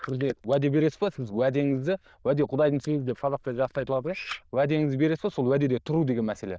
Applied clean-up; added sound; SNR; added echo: neural diffusion model UNIVERSE++.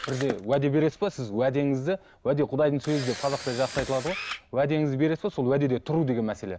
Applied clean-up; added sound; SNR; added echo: none; Camera; 15 dB; none.